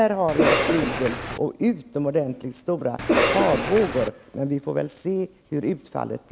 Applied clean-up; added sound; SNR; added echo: none; Cough; -2 dB; none.